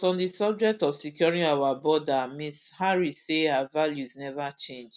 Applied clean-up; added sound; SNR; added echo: none; none; none; none.